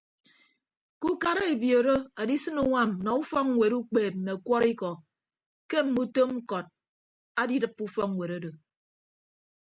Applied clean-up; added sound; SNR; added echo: none; none; none; none.